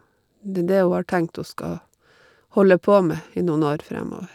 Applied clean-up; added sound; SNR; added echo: none; none; none; none.